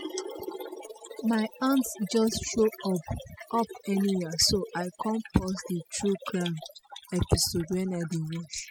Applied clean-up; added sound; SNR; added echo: classical method spectral subtraction.